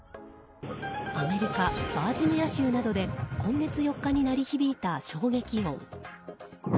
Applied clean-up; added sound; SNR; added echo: none; Bass drum; 19 dB; none.